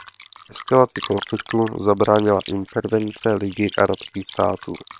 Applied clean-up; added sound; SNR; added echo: neural separator model SepFormer WHAM!.